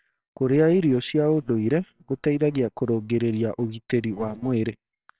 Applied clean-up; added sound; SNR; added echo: neural separator model SepFormer WHAMR!.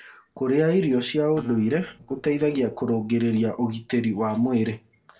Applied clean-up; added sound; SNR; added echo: neural separator model SepFormer DNS4.